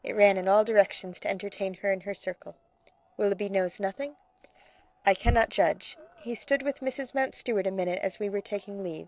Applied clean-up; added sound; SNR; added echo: neural separator model SepFormer DNS4.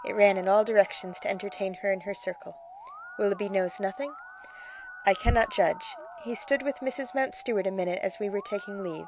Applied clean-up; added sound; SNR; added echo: none; Musical instrument; 16 dB; none.